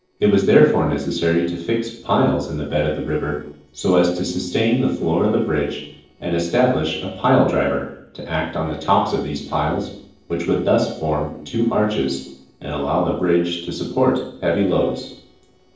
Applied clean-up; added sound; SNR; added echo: neural separator model SepFormer DNS4.